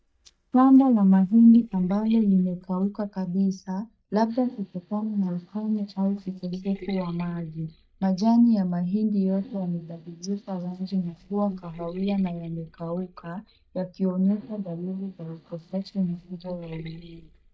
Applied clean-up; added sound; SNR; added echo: neural mask model DeepFilterNet 3.